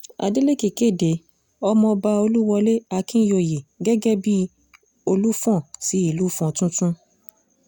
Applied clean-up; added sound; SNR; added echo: none; none; none; none.